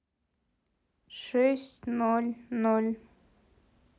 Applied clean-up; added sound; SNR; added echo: none; none; none; none.